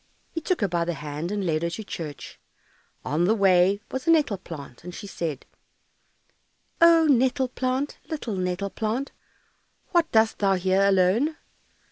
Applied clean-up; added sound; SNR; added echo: none; none; none; none.